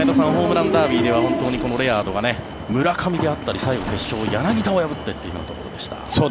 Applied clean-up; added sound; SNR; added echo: none; Tearing; 20 dB; none.